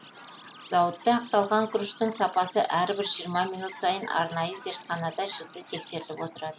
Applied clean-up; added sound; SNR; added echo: none; Chirp, tweet; 17 dB; none.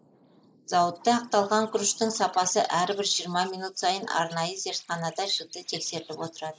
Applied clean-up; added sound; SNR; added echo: neural mask model Resemble Enhance denoiser.